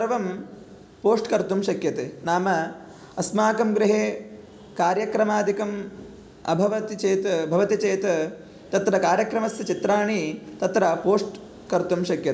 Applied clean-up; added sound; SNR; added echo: none; none; none; none.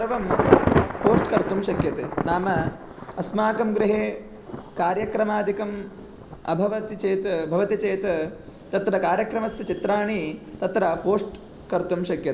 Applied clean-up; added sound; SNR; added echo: none; Thunder / Traffic noise, roadway noise / Rain / Insect; 4 dB; none.